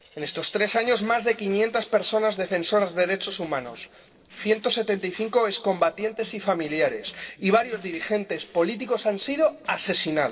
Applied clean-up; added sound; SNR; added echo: neural separator model SepFormer DNS4.